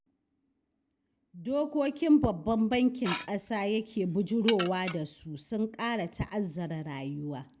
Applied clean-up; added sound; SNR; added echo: none; Dishes, pots, and pans / Glass; 9 dB; none.